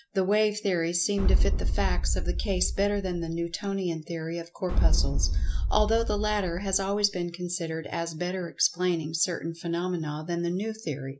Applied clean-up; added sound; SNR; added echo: none; Boom; -4 dB; none.